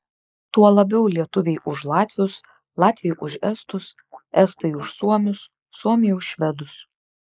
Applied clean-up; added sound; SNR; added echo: neural mask model Resemble Enhance denoiser.